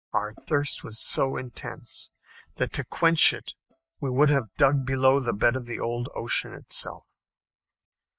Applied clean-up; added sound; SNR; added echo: neural mask model DeepFilterNet 3.